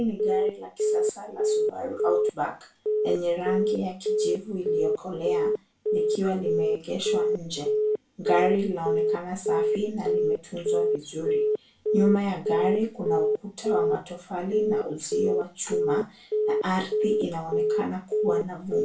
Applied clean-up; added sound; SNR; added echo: none; Telephone; -4 dB; reverberation time 0.2 s.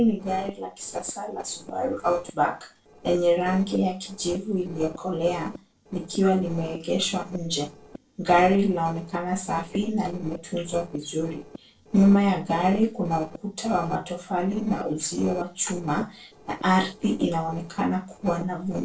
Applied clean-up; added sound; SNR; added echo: neural separator model SepFormer DNS4.